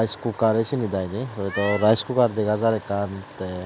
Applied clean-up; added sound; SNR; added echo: none; Meow; 16 dB; none.